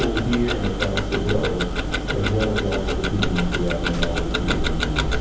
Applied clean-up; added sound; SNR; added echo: none; Tick-tock; -2 dB; reverberation time 0.6 s.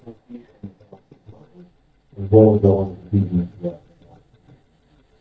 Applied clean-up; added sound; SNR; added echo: neural mask model DeepFilterNet 3.